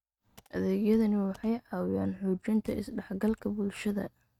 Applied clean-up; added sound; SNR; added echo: neural mask model RNNoise.